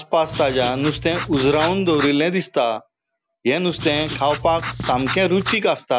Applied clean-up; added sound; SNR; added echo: none; Writing; 9 dB; none.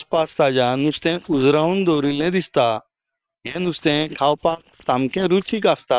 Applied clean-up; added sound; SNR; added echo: neural separator model SepFormer WHAM!.